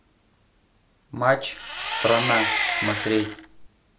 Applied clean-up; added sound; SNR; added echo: none; Engine; 0 dB; none.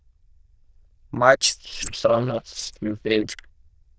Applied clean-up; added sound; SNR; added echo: neural diffusion model UNIVERSE++.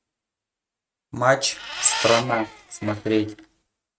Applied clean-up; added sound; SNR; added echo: neural mask model RNNoise.